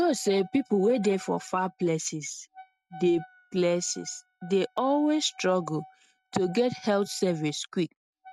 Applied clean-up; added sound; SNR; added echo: neural mask model RNNoise.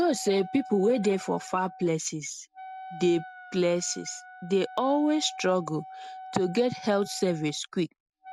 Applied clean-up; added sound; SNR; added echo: none; Wind instrument, woodwind instrument; 16 dB; none.